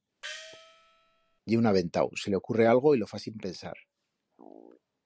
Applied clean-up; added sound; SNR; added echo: none; Gong; 17 dB; none.